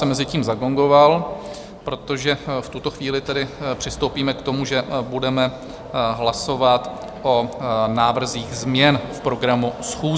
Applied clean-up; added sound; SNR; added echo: none; none; none; none.